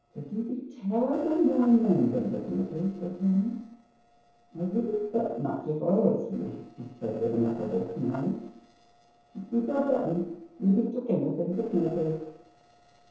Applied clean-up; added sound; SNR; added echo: neural separator model SepFormer DNS4.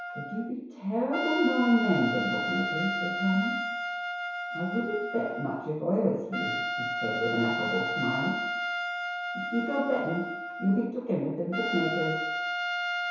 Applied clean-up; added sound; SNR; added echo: none; Trumpet; 3 dB; reverberation time 1.0 s.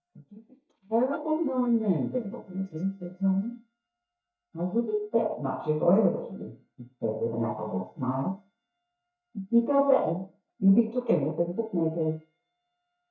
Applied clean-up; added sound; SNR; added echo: neural mask model DeepFilterNet 3.